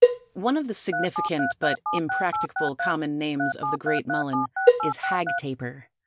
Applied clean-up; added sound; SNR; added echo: none; Cowbell + Telephone; -3 dB; none.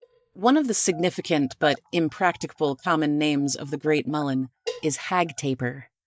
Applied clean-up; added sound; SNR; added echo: neural mask model DeepFilterNet 3.